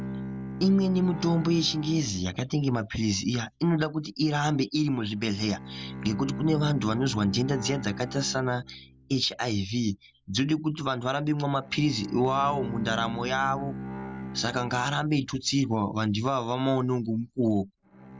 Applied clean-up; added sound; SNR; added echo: none; Bowed string instrument; 12 dB; none.